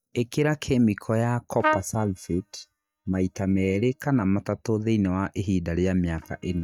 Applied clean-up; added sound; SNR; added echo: neural mask model DeepFilterNet 3.